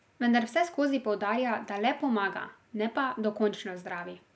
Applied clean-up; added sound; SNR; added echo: none; none; none; none.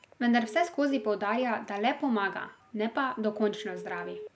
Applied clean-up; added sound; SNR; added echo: none; Telephone; 16 dB; none.